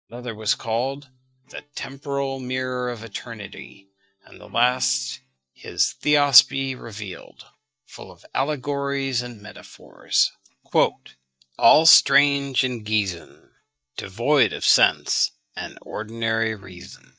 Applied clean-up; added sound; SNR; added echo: neural mask model DeepFilterNet 3.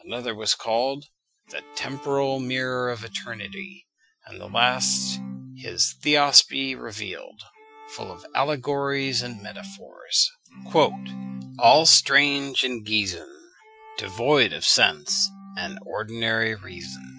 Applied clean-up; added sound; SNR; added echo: classical method Wiener filter.